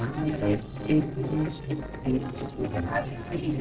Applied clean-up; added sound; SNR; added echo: neural separator model SepFormer DNS4.